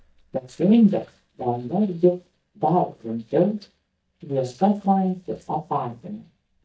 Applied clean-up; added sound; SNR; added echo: neural mask model DeepFilterNet 3.